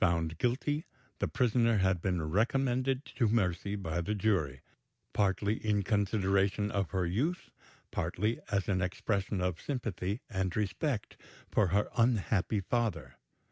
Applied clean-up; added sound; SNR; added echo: none; none; none; none.